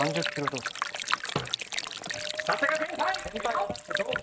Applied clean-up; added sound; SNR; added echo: neural mask model RNNoise.